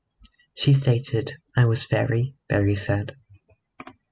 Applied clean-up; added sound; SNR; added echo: none; none; none; none.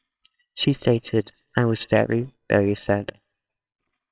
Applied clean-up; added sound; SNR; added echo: neural separator model SepFormer WHAMR!.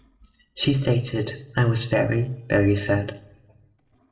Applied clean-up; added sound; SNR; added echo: neural separator model SepFormer DNS4.